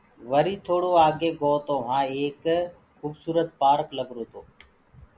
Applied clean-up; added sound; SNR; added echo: none; none; none; none.